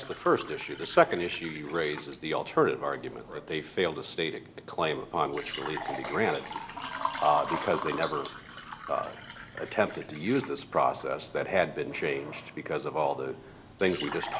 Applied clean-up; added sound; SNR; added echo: none; Water / Liquid; 11 dB; none.